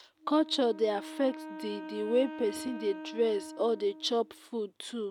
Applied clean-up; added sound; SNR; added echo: none; Wind instrument, woodwind instrument; 13 dB; none.